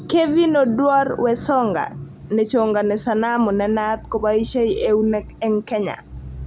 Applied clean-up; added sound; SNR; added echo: none; none; none; none.